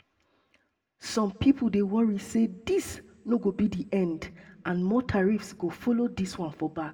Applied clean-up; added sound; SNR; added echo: none; none; none; reverberation time 0.3 s.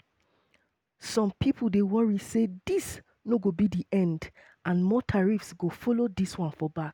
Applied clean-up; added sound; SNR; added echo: none; none; none; none.